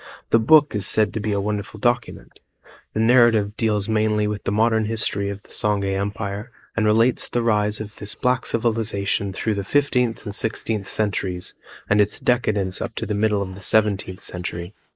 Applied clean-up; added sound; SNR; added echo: neural mask model Resemble Enhance denoiser.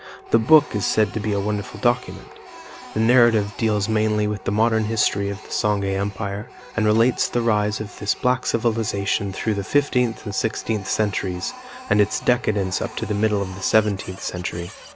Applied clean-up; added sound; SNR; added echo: none; Printer; 18 dB; none.